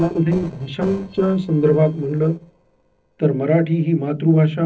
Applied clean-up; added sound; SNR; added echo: neural separator model SepFormer DNS4.